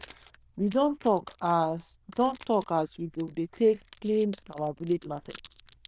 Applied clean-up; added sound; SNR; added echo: neural diffusion model UNIVERSE++.